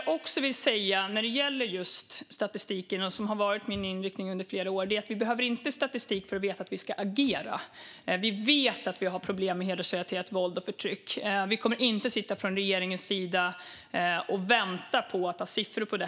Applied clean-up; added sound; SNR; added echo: none; none; none; none.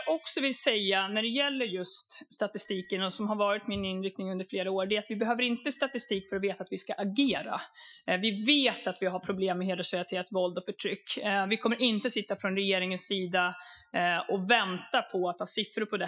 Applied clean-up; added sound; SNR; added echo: classical method Wiener filter.